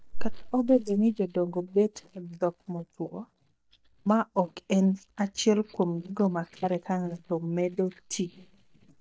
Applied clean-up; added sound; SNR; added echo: neural mask model DeepFilterNet 3.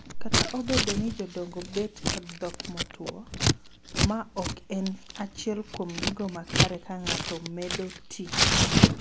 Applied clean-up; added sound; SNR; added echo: none; Scissors; -5 dB; none.